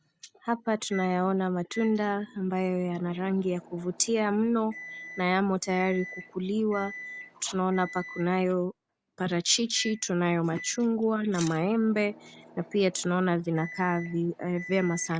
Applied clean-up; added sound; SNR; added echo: none; Microwave oven; 18 dB; none.